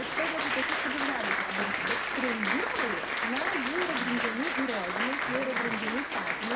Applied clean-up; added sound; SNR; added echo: none; Applause; -4 dB; reverberation time 0.3 s.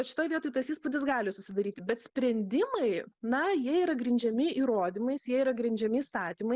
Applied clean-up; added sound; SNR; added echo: none; none; none; none.